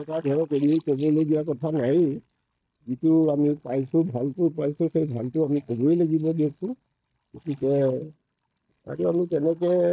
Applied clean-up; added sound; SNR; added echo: neural mask model DeepFilterNet 3.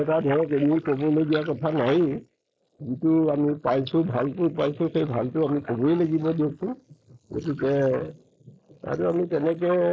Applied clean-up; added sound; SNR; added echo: neural mask model Resemble Enhance denoiser.